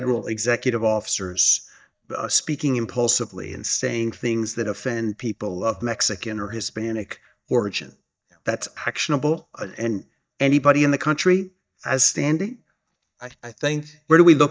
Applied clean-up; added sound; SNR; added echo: neural mask model DeepFilterNet 3.